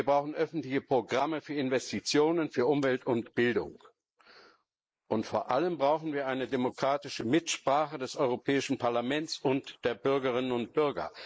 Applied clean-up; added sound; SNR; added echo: neural mask model Resemble Enhance denoiser.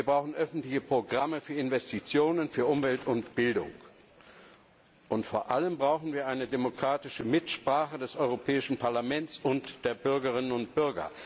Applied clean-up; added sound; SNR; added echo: none; none; none; none.